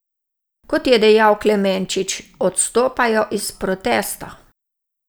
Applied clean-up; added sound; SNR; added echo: none; none; none; none.